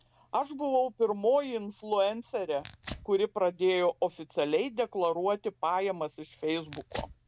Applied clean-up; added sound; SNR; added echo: none; Tearing; 20 dB; none.